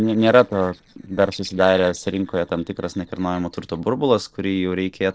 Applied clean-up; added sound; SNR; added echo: neural separator model SepFormer DNS4.